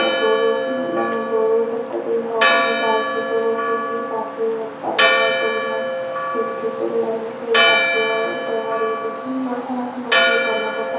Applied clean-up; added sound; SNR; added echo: none; Church bell; -2 dB; reverberation time 0.7 s.